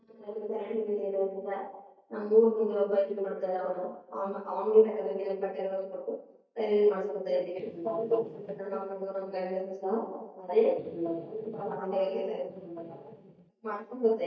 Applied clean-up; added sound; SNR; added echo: neural mask model DeepFilterNet 3.